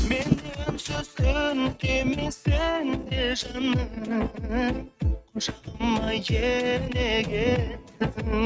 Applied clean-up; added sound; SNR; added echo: neural mask model RNNoise.